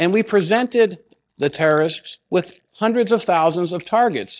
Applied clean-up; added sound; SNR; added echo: neural mask model DeepFilterNet 3.